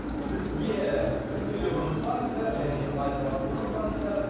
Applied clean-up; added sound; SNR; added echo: none; Engine; 2 dB; reverberation time 1.2 s.